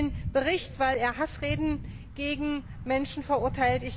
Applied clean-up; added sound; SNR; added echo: none; Thunder / Bicycle; 8 dB; none.